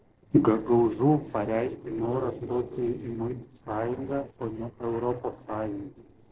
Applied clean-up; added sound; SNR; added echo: neural separator model SepFormer DNS4.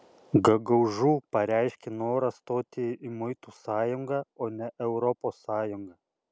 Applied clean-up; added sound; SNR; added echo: none; none; none; none.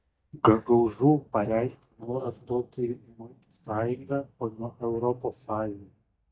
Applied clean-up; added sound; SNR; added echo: neural mask model DeepFilterNet 3.